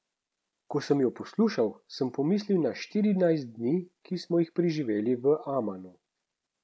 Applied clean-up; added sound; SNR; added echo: none; none; none; none.